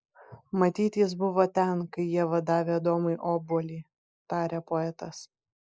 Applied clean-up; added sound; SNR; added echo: neural mask model Resemble Enhance denoiser.